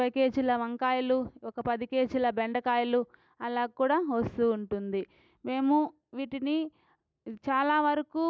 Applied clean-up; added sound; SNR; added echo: none; none; none; none.